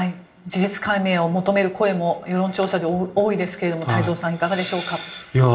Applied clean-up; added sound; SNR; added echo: none; none; none; reverberation time 0.7 s.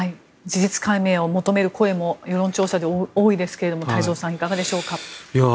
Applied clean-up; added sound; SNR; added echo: none; none; none; none.